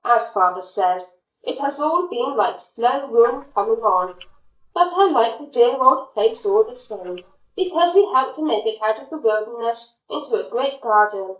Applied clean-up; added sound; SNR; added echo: neural mask model DeepFilterNet 3.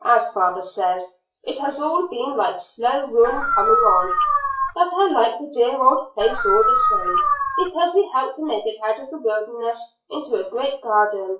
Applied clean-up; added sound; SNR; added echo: classical method WPE with log-MMSE.